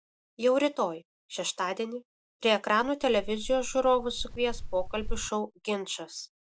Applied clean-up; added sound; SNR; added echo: neural mask model DeepFilterNet 3.